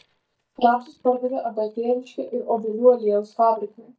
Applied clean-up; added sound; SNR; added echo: neural mask model DeepFilterNet 3.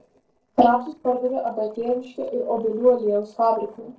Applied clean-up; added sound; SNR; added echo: neural separator model SepFormer DNS4.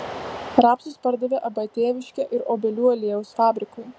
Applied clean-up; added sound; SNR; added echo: none; none; none; none.